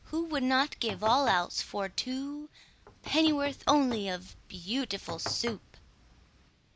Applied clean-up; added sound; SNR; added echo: none; Knock; 16 dB; none.